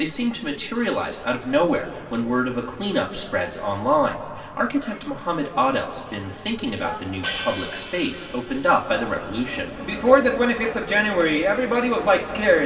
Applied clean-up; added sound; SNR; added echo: none; Hi-hat; 11 dB; reverberation time 2.2 s.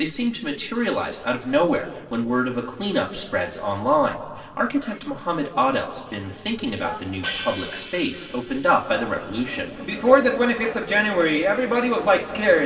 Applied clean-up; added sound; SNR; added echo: neural separator model SepFormer DNS4.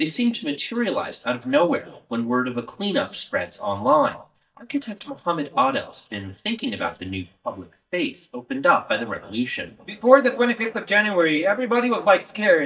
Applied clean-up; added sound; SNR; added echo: neural mask model DeepFilterNet 3.